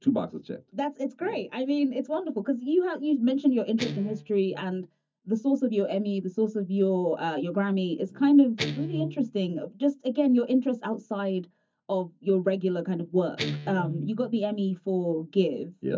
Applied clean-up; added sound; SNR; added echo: neural mask model DeepFilterNet 3.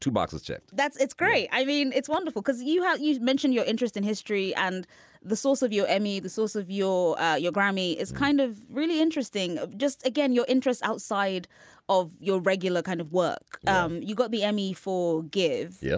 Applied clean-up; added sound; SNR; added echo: none; none; none; none.